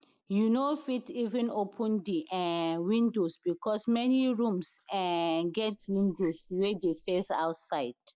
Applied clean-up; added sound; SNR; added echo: neural mask model Resemble Enhance denoiser.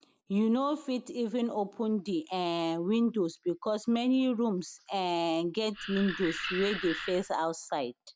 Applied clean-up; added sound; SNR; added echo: none; Animal; 8 dB; none.